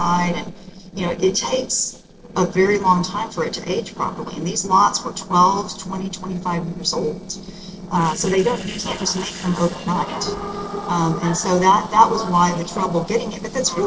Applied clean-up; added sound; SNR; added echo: neural separator model SepFormer DNS4.